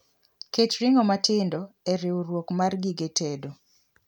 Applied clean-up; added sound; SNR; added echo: none; none; none; none.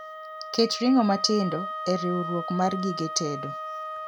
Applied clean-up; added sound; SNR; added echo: none; Wind instrument, woodwind instrument; 8 dB; none.